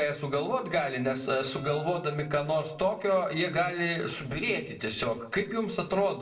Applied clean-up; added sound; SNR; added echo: neural separator model SepFormer DNS4.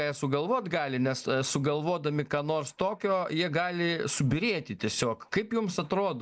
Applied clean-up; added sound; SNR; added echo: none; none; none; none.